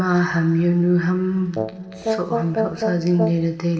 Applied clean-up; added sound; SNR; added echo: none; Brass instrument; 5 dB; reverberation time 2.1 s.